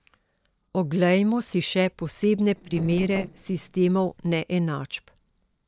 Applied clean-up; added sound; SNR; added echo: neural separator model SepFormer DNS4.